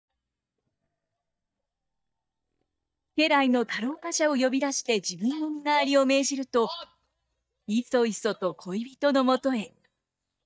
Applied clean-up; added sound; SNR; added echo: neural mask model DeepFilterNet 3.